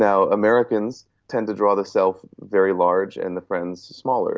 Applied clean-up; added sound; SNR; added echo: none; none; none; none.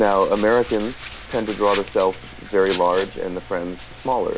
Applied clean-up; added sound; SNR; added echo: none; Domestic sounds, home sounds; 11 dB; none.